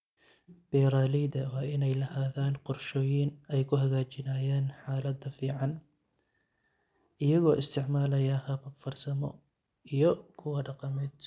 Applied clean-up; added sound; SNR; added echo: none; none; none; none.